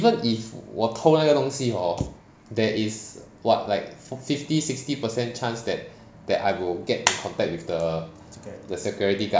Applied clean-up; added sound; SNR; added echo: none; none; none; none.